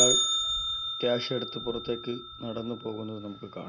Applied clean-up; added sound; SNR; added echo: none; Bell; -2 dB; none.